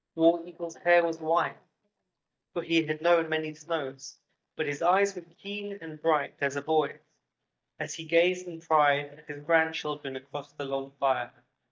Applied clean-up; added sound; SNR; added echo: neural mask model DeepFilterNet 3.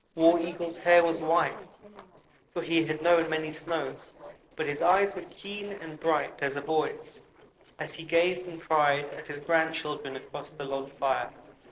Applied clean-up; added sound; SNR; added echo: neural separator model SepFormer DNS4.